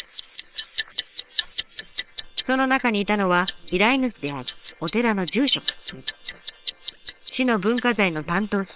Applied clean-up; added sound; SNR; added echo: neural separator model SepFormer WHAM!.